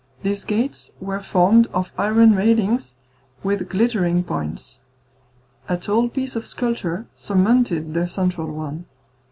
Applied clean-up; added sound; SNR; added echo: none; none; none; none.